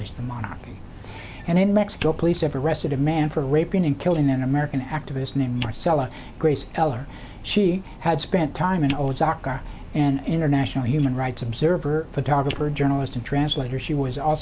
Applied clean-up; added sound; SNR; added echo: none; Fire + Bowed string instrument; 17 dB; none.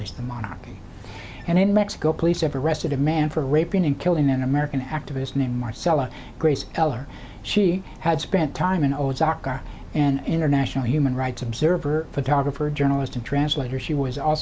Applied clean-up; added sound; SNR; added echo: none; none; none; none.